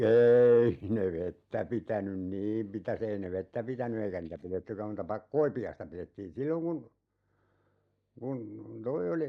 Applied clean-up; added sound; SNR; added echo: neural mask model DeepFilterNet 3.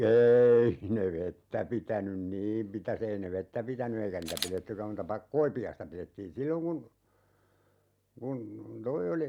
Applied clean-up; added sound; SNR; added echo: none; Camera; 13 dB; none.